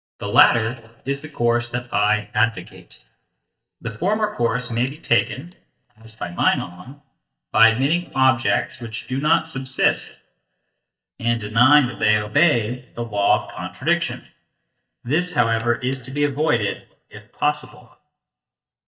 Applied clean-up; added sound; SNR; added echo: neural mask model DeepFilterNet 3.